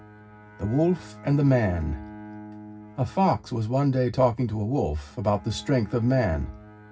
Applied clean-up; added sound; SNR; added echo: none; Bowed string instrument; 19 dB; reverberation time 0.4 s.